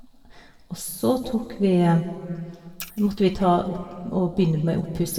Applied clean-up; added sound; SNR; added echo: none; none; none; reverberation time 1.6 s.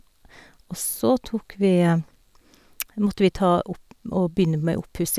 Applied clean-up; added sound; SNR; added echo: none; none; none; none.